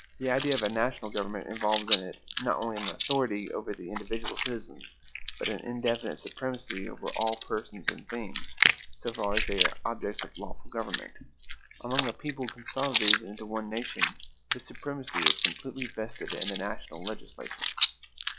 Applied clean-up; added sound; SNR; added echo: classical method log-MMSE.